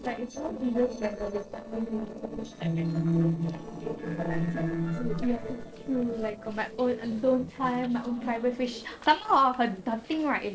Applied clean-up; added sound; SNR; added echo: neural separator model SepFormer DNS4.